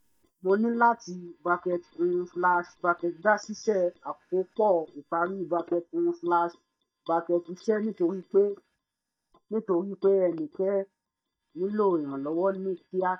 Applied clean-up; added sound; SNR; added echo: neural mask model DeepFilterNet 3.